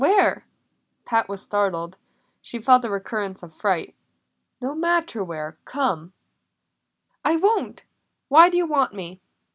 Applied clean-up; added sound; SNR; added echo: none; none; none; none.